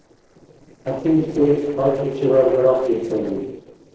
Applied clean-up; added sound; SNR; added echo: neural separator model SepFormer DNS4.